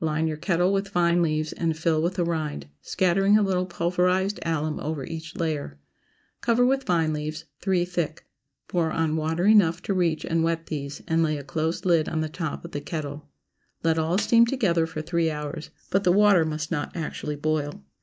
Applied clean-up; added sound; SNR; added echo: neural mask model DeepFilterNet 3.